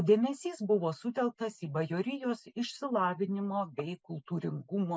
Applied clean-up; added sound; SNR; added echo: none; none; none; none.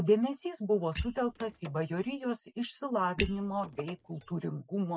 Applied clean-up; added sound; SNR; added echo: neural mask model Resemble Enhance denoiser.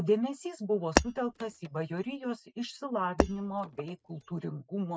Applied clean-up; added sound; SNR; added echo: neural mask model RNNoise.